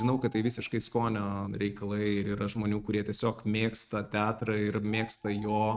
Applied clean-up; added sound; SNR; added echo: neural mask model RNNoise.